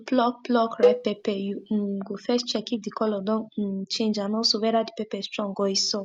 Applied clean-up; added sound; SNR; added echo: none; Cowbell; 1 dB; none.